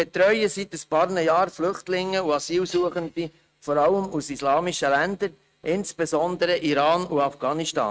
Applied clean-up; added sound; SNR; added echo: neural mask model RNNoise.